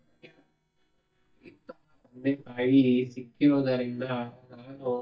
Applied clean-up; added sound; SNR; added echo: neural mask model DeepFilterNet 3.